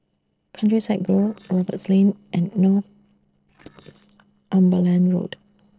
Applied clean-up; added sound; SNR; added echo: neural separator model SepFormer DNS4.